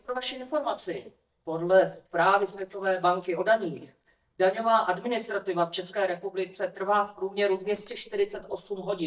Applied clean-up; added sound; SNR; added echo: neural mask model DeepFilterNet 3.